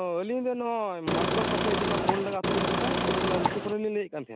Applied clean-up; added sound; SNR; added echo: none; Engine / Car; -4 dB; none.